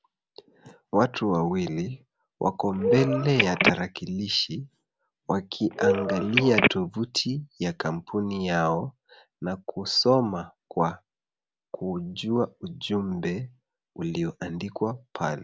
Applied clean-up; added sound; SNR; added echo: none; Telephone; -3 dB; none.